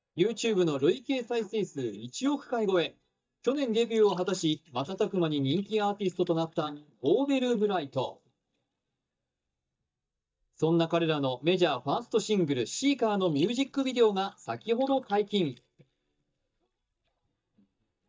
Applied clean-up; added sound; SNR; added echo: neural mask model DeepFilterNet 3.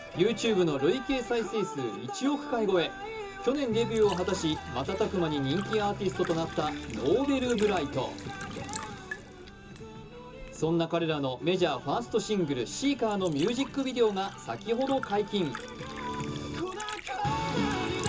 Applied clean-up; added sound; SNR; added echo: none; Liquid; 18 dB; reverberation time 0.2 s.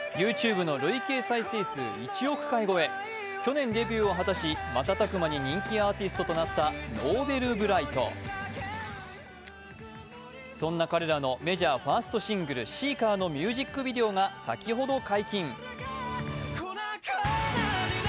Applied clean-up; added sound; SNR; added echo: none; none; none; none.